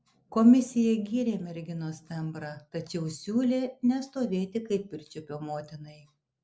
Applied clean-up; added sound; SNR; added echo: none; none; none; none.